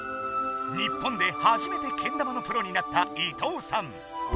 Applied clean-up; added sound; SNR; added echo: none; Dog; 15 dB; none.